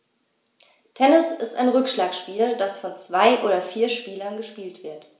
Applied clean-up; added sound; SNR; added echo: none; none; none; reverberation time 0.6 s.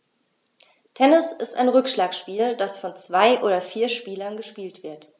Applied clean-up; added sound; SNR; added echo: none; none; none; none.